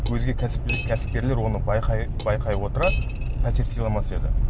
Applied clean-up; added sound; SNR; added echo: none; Cutlery, silverware; 13 dB; none.